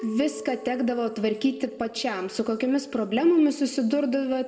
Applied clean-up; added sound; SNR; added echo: none; Chink, clink; 18 dB; reverberation time 1.0 s.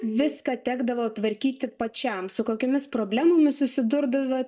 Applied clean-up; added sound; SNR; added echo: neural mask model DeepFilterNet 3.